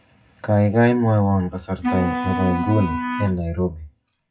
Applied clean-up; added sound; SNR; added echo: classical method WPE with log-MMSE.